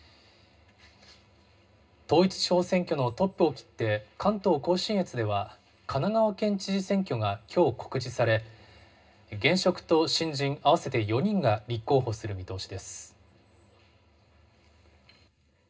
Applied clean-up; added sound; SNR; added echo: none; none; none; reverberation time 0.2 s.